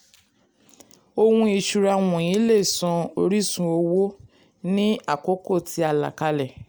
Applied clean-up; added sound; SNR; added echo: none; none; none; none.